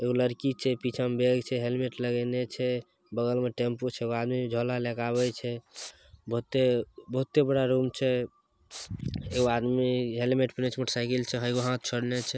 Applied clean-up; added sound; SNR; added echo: none; Respiratory sounds; 17 dB; none.